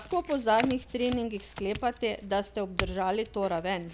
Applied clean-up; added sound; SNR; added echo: none; Chink, clink / Domestic sounds, home sounds; 10 dB; none.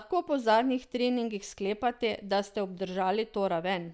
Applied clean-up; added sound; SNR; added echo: none; none; none; none.